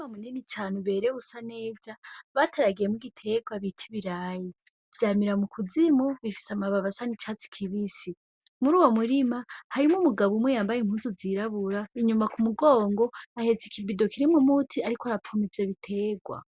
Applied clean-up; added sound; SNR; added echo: none; none; none; none.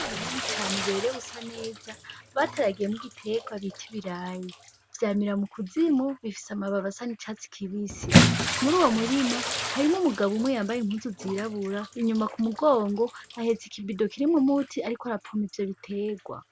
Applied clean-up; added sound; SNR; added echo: none; Bathtub (filling or washing) / Splash, splatter; 4 dB; none.